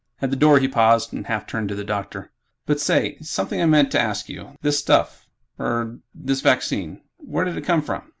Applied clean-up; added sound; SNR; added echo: none; none; none; none.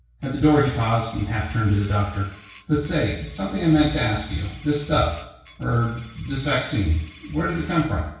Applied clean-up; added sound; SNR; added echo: none; Coin (dropping); 17 dB; reverberation time 0.6 s.